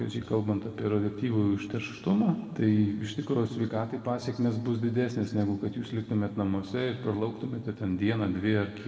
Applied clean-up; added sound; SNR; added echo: none; none; none; reverberation time 1.9 s.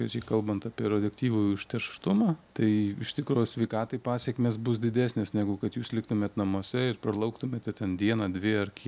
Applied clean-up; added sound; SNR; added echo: none; none; none; none.